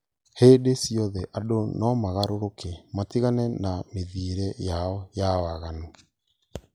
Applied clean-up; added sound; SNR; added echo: none; none; none; none.